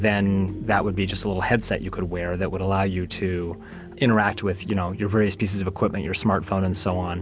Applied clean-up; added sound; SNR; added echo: none; none; none; none.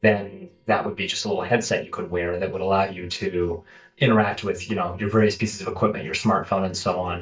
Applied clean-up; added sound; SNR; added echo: neural mask model DeepFilterNet 3.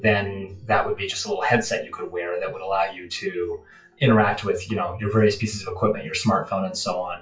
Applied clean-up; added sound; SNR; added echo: classical method WPE with log-MMSE.